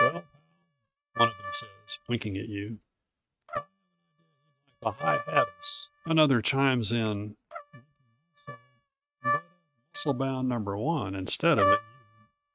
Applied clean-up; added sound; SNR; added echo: neural mask model RNNoise.